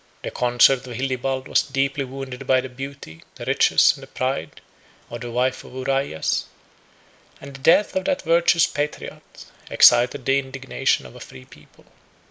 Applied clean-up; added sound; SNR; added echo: neural mask model Resemble Enhance denoiser.